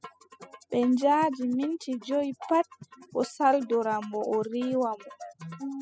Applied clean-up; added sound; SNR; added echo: classical method spectral subtraction.